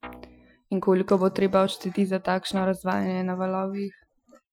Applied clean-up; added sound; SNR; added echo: classical method Wiener filter.